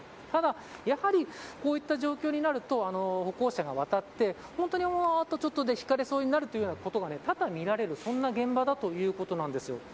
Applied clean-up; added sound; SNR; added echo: none; none; none; none.